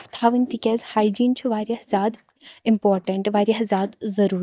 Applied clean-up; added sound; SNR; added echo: neural mask model DeepFilterNet 3.